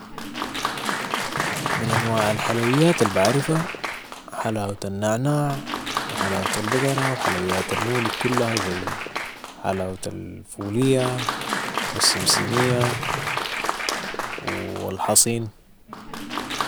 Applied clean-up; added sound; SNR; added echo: none; Fireworks + Applause; 3 dB; none.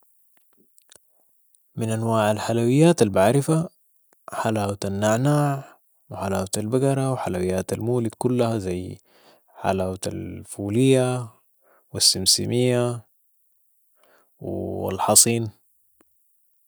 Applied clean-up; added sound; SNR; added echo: none; none; none; none.